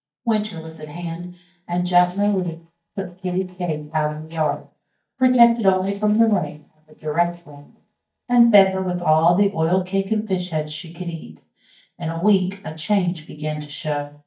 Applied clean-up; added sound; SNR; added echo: neural mask model DeepFilterNet 3.